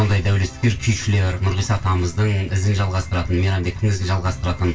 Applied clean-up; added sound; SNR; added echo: none; none; none; reverberation time 0.2 s.